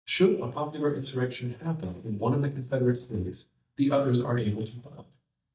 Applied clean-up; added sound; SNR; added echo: neural mask model DeepFilterNet 3.